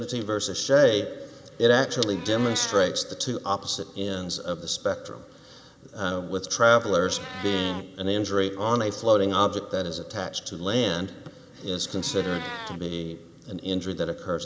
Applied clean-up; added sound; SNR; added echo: none; Meow; 19 dB; none.